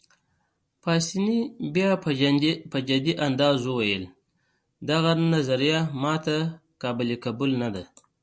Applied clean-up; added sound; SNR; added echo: none; none; none; none.